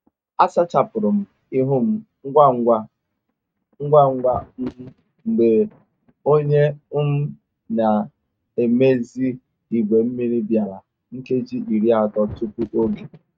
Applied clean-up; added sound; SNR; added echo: neural mask model RNNoise.